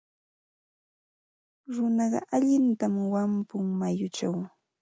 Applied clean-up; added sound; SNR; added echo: none; none; none; none.